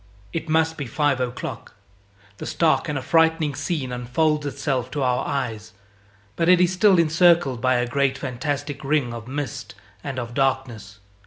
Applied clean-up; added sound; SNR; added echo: none; none; none; none.